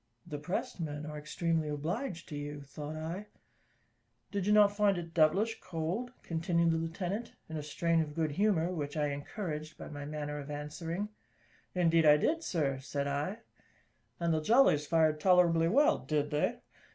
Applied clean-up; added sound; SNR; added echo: none; none; none; none.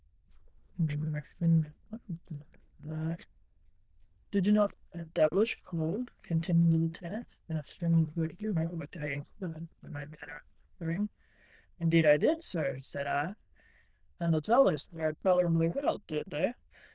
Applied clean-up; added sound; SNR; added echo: neural diffusion model UNIVERSE++.